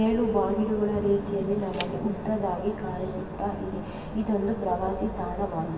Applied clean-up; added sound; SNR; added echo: none; Tick; 16 dB; reverberation time 2.6 s.